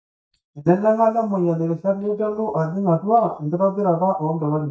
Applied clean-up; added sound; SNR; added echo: neural mask model DeepFilterNet 3.